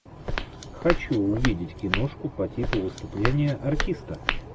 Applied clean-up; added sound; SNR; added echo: none; Walk, footsteps; 3 dB; none.